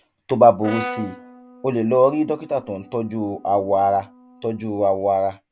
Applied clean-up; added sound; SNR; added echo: none; Brass instrument; 17 dB; none.